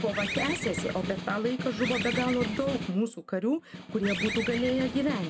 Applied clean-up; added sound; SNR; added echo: none; Snare drum + Bird; 5 dB; none.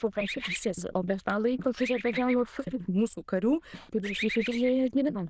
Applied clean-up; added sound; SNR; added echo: neural diffusion model UNIVERSE++.